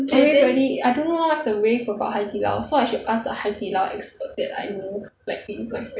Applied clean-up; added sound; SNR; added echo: none; none; none; none.